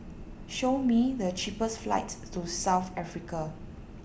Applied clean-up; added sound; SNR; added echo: none; none; none; none.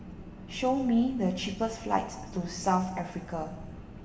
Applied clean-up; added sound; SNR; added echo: none; none; none; reverberation time 1.8 s.